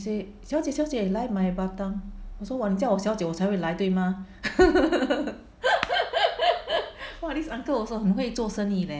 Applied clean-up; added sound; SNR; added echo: none; none; none; none.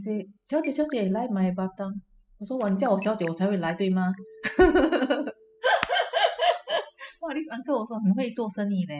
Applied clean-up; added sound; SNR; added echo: classical method spectral subtraction.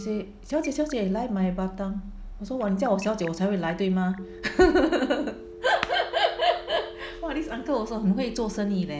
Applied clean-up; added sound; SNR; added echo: none; Telephone; 18 dB; none.